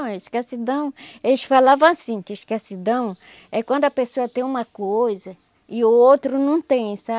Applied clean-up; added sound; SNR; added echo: none; none; none; none.